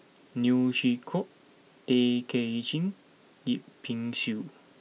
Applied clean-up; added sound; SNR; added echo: none; none; none; none.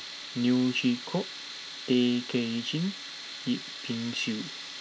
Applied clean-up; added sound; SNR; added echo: none; Tools; 11 dB; none.